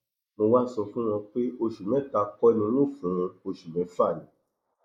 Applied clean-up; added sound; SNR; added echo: neural mask model Resemble Enhance denoiser.